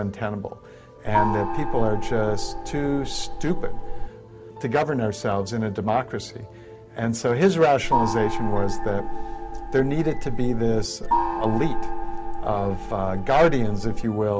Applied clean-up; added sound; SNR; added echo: none; Gong; 0 dB; none.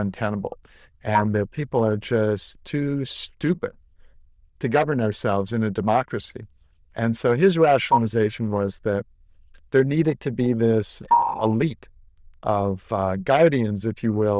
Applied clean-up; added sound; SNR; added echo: neural diffusion model UNIVERSE++.